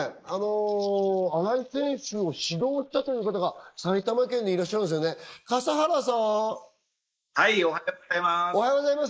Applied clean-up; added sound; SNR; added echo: neural mask model Resemble Enhance denoiser.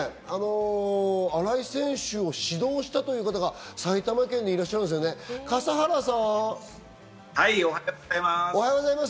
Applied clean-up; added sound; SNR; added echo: none; none; none; none.